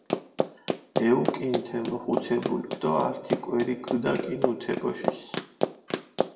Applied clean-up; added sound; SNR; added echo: none; Run; 3 dB; reverberation time 0.8 s.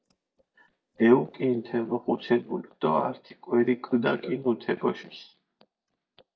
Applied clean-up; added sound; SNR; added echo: neural mask model DeepFilterNet 3.